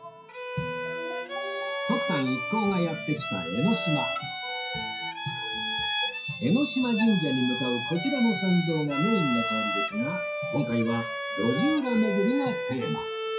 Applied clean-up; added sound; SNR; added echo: classical method WPE with log-MMSE.